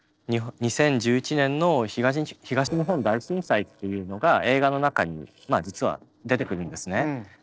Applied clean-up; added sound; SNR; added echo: neural separator model SepFormer DNS4.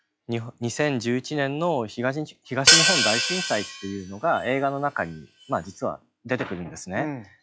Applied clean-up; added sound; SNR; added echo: classical method log-MMSE.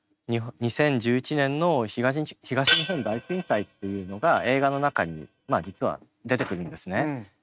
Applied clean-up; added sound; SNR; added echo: neural mask model RNNoise.